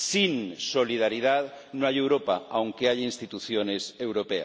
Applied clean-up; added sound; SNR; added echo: none; none; none; none.